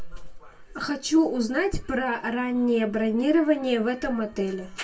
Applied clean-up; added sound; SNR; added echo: none; none; none; reverberation time 0.2 s.